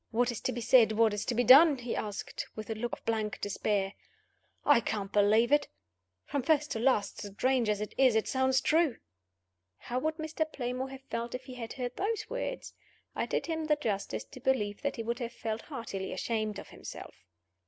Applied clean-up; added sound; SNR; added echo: none; none; none; none.